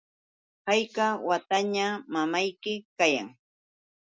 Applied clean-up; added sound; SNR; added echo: none; none; none; none.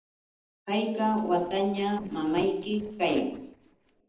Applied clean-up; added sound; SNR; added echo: neural separator model SepFormer DNS4.